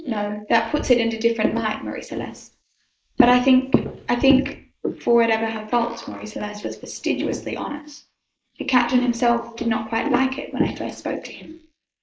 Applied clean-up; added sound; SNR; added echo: neural mask model Resemble Enhance denoiser.